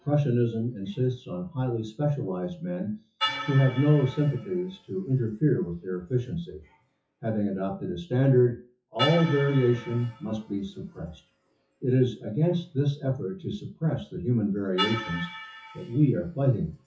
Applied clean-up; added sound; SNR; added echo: classical method WPE with log-MMSE.